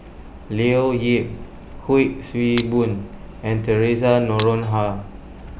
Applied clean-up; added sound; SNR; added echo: none; Shatter; 16 dB; none.